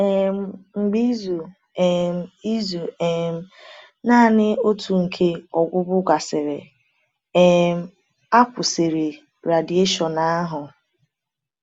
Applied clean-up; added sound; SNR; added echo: none; none; none; none.